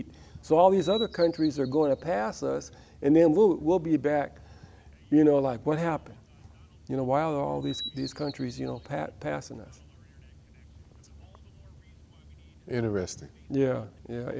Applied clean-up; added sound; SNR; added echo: none; Bird vocalization, bird call, bird song; 15 dB; none.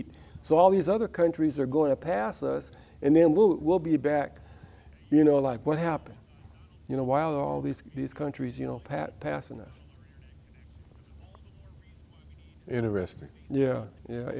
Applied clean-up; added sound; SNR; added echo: none; none; none; none.